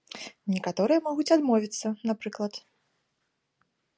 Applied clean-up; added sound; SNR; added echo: none; none; none; none.